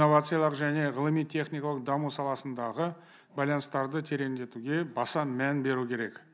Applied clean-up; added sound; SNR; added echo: none; none; none; none.